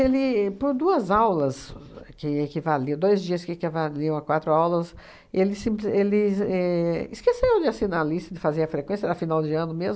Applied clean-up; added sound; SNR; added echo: none; none; none; none.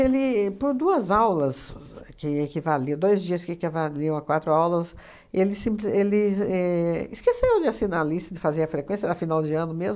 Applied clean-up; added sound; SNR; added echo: none; Cricket; 16 dB; none.